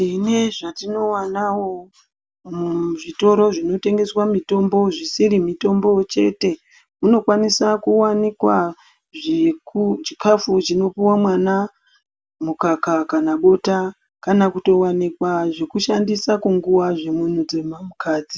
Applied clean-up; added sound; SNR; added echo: none; none; none; none.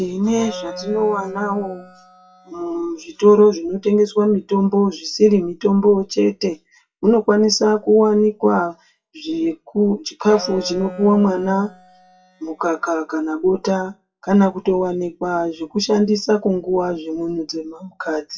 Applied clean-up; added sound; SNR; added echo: classical method WPE with log-MMSE.